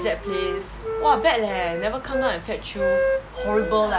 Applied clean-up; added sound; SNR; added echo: none; Wind instrument, woodwind instrument; 3 dB; none.